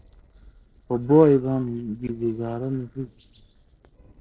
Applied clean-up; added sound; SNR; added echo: neural separator model SepFormer DNS4.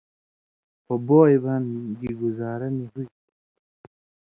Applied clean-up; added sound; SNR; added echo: none; none; none; none.